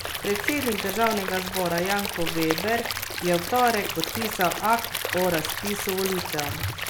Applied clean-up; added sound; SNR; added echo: none; Stream / Liquid; 4 dB; none.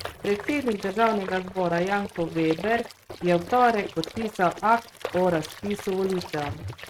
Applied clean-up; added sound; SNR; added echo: neural mask model RNNoise.